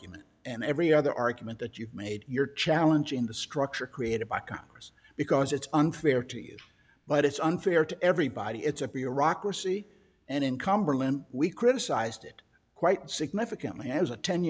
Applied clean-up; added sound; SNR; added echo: none; none; none; none.